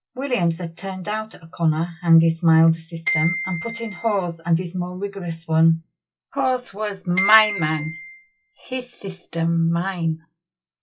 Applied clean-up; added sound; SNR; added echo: classical method log-MMSE.